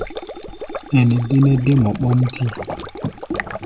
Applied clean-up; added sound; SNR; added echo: none; Stream; 11 dB; none.